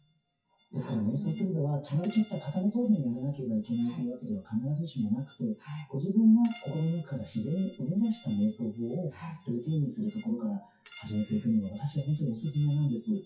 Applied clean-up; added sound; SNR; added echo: classical method WPE with log-MMSE.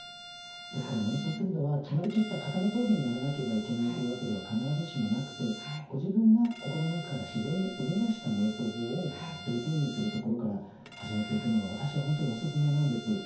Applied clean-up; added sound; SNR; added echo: none; Bowed string instrument; 15 dB; reverberation time 0.6 s.